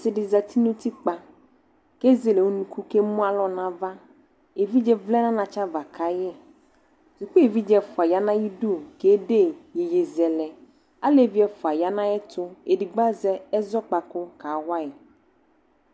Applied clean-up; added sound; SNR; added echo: none; none; none; none.